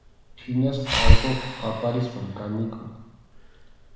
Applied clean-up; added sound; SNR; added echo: none; Breathing; -5 dB; reverberation time 1.0 s.